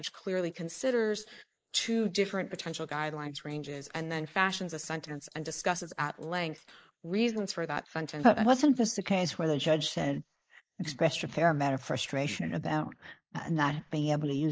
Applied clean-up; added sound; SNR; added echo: neural mask model Resemble Enhance denoiser.